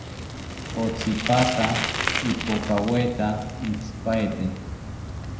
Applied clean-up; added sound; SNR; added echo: none; Bicycle; 4 dB; reverberation time 0.8 s.